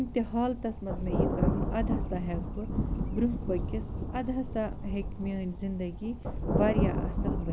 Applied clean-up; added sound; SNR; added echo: none; Thunder; -2 dB; none.